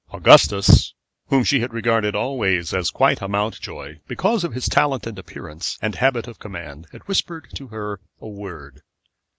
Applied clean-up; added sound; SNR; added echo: none; none; none; none.